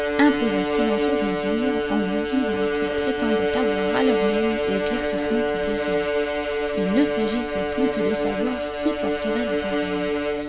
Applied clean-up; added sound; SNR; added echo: none; Bowed string instrument; -3 dB; none.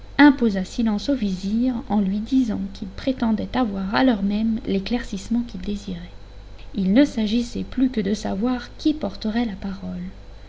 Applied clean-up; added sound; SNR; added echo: none; none; none; none.